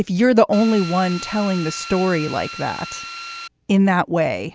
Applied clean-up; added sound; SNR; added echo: none; Drill; 13 dB; none.